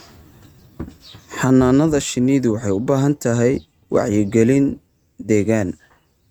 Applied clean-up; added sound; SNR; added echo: neural mask model RNNoise.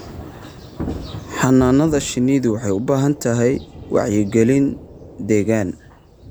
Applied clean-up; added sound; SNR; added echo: none; Thunder / Rain; 15 dB; none.